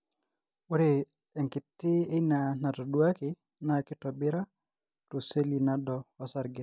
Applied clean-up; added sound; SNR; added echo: none; none; none; none.